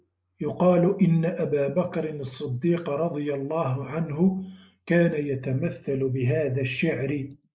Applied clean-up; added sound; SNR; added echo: neural mask model Resemble Enhance denoiser.